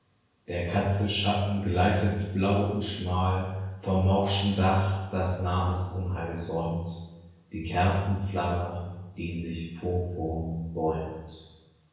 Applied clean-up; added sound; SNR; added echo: none; none; none; reverberation time 1.0 s.